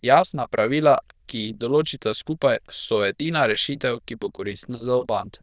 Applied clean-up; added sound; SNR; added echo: neural diffusion model UNIVERSE++.